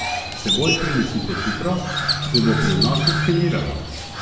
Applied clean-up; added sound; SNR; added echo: none; Crow; 0 dB; reverberation time 1.0 s.